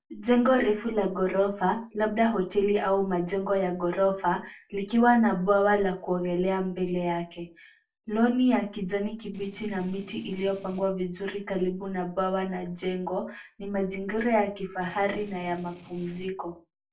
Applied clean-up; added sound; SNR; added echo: neural separator model SepFormer DNS4.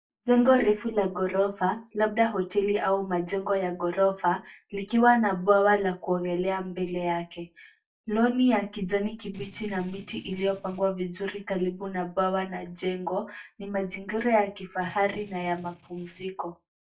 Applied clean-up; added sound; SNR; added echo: neural mask model DeepFilterNet 3.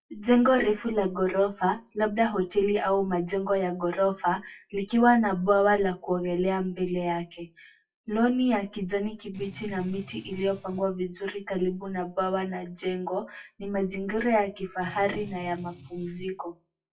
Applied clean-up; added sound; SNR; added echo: classical method WPE with log-MMSE.